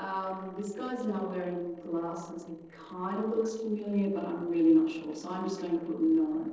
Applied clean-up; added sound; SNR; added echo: neural separator model SepFormer DNS4.